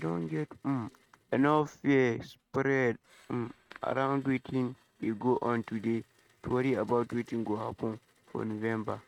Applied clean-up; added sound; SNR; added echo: neural mask model RNNoise.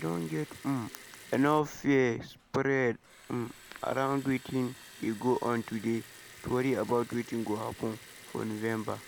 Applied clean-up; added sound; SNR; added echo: none; Liquid; 20 dB; none.